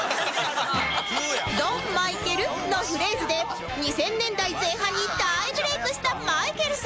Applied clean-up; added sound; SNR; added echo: none; none; none; none.